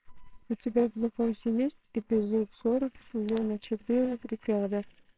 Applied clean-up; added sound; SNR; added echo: neural separator model SepFormer WHAMR!.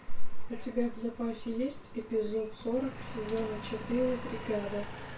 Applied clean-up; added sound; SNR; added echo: none; Engine; 15 dB; reverberation time 0.2 s.